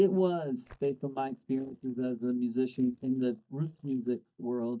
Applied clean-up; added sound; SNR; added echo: neural mask model DeepFilterNet 3.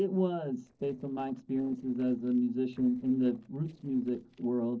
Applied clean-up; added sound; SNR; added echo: neural separator model SepFormer DNS4.